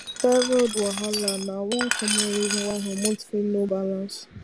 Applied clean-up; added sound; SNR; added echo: none; Glass; 4 dB; none.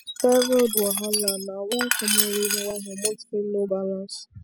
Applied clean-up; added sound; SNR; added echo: classical method spectral subtraction.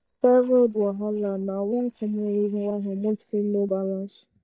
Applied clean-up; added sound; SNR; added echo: neural mask model DeepFilterNet 3.